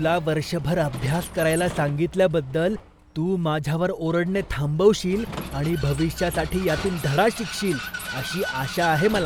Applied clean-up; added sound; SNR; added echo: none; Vehicle; 12 dB; none.